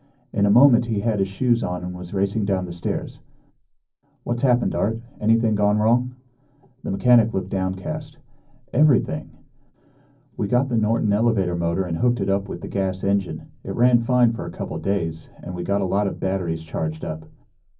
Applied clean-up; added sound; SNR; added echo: none; none; none; reverberation time 0.4 s.